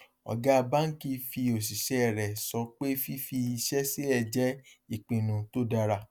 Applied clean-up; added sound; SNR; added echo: none; none; none; none.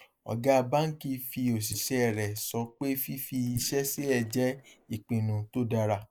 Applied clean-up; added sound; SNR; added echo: neural mask model Resemble Enhance denoiser.